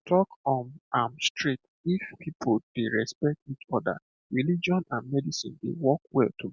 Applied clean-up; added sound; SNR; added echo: none; none; none; none.